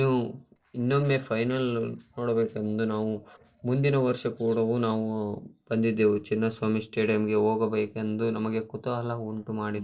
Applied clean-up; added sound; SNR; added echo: neural separator model SepFormer DNS4.